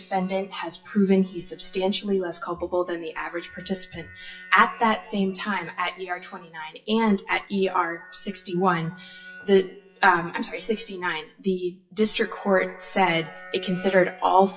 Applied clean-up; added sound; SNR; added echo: classical method WPE with log-MMSE.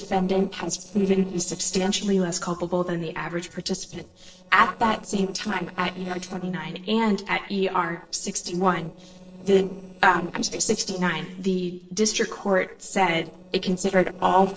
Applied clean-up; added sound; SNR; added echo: neural separator model SepFormer DNS4.